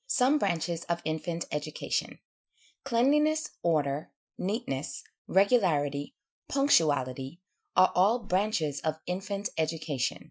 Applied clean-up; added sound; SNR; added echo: classical method Wiener filter.